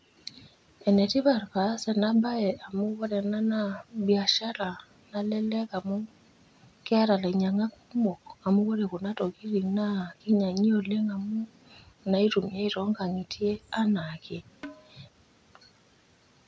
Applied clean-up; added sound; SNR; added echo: none; Percussion; 18 dB; none.